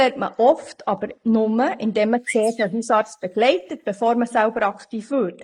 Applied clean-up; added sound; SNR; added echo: neural mask model Resemble Enhance denoiser.